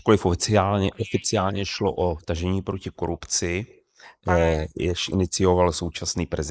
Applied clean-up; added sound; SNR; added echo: neural mask model Resemble Enhance denoiser.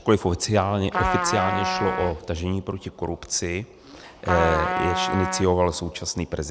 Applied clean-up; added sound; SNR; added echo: none; Trumpet; 2 dB; none.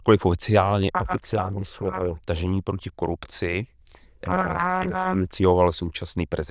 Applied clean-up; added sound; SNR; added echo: neural diffusion model UNIVERSE++.